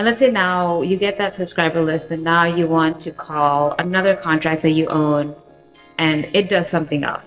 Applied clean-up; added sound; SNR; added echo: neural separator model SepFormer DNS4.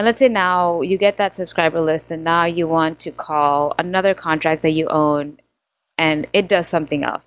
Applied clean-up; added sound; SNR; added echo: none; none; none; none.